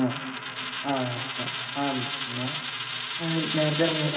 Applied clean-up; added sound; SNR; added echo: none; Coin (dropping); 2 dB; reverberation time 2.5 s.